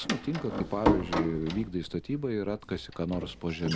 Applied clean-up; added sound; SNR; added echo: none; Door; 2 dB; none.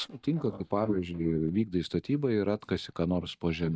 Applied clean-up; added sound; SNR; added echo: neural mask model DeepFilterNet 3.